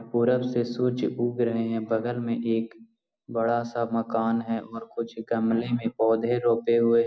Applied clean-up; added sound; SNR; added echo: none; none; none; none.